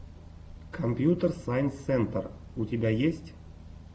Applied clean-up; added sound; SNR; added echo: none; none; none; none.